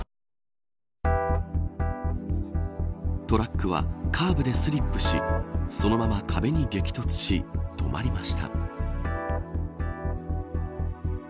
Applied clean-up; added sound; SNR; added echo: none; none; none; none.